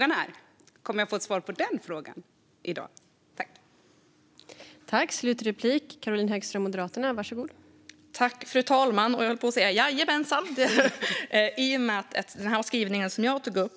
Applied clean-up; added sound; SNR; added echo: none; none; none; none.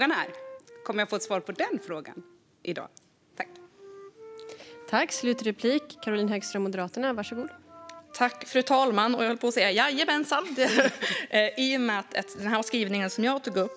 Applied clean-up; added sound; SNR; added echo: none; Wind instrument, woodwind instrument; 20 dB; none.